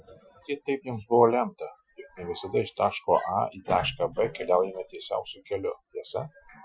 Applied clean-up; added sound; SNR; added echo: classical method Wiener filter.